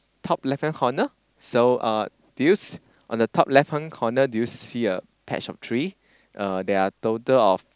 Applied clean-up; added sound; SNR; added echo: none; none; none; none.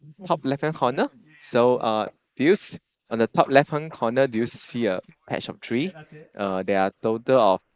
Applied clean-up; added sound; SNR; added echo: neural mask model Resemble Enhance denoiser.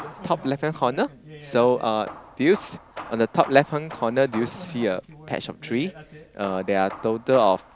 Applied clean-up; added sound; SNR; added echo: none; Hammer / Wood; 17 dB; none.